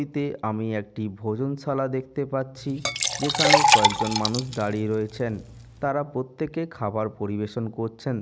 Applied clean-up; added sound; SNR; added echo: none; Liquid; -4 dB; none.